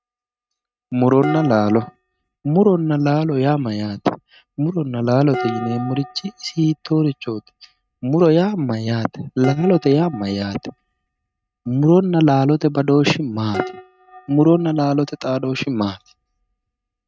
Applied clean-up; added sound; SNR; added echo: neural mask model RNNoise.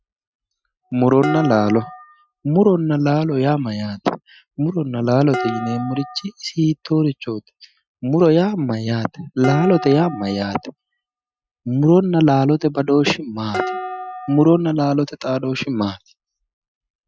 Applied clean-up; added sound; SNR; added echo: classical method Wiener filter.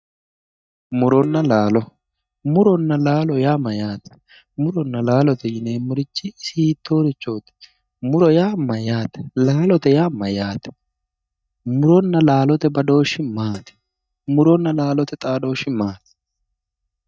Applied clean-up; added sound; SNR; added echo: neural mask model DeepFilterNet 3.